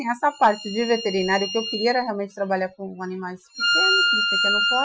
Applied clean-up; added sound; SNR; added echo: classical method Wiener filter.